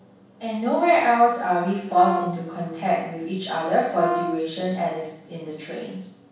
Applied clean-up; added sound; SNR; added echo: none; Brass instrument; 5 dB; reverberation time 0.7 s.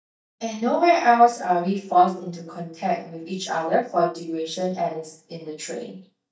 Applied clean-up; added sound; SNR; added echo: neural mask model DeepFilterNet 3.